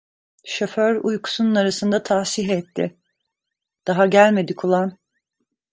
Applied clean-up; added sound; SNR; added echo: neural mask model DeepFilterNet 3.